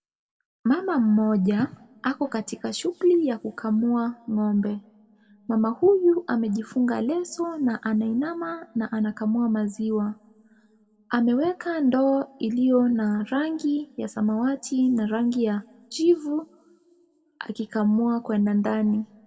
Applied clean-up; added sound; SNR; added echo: none; none; none; reverberation time 1.0 s.